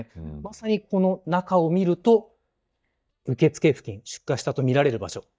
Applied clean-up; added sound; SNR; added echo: neural mask model DeepFilterNet 3.